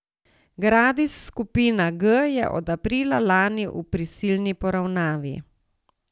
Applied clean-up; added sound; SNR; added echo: none; none; none; none.